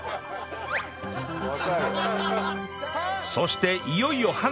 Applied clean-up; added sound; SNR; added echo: none; Organ; 10 dB; none.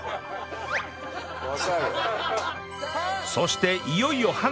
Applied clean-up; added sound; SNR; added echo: none; none; none; none.